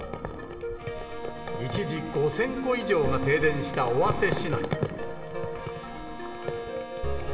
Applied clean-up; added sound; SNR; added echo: none; Bowed string instrument; 16 dB; reverberation time 2.6 s.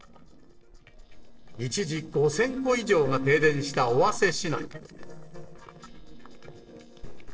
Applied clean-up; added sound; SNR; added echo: neural separator model SepFormer DNS4.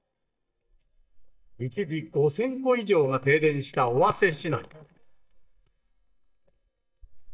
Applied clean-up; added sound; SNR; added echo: neural mask model DeepFilterNet 3.